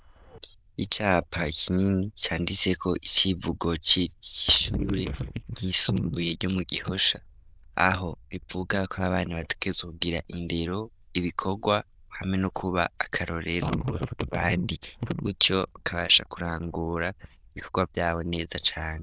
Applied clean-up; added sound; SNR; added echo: neural diffusion model UNIVERSE++.